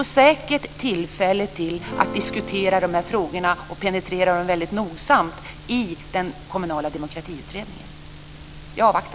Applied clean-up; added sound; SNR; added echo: none; Acoustic guitar / Strum; 11 dB; none.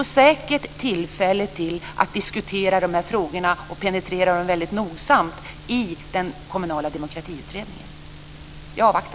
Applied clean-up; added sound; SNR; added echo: none; none; none; none.